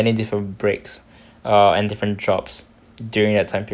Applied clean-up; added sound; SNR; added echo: none; none; none; none.